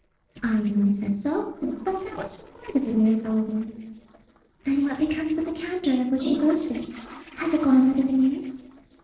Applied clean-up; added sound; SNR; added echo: neural separator model SepFormer DNS4.